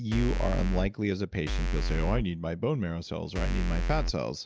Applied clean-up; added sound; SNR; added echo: none; Bass drum / Keyboard (musical); -2 dB; none.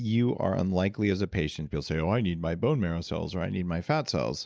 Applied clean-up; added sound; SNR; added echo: none; none; none; none.